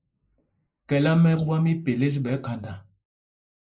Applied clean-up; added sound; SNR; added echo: neural mask model Resemble Enhance denoiser.